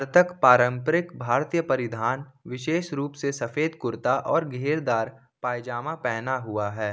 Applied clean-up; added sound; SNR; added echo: none; none; none; none.